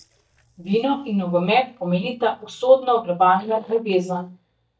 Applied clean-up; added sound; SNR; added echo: neural mask model DeepFilterNet 3.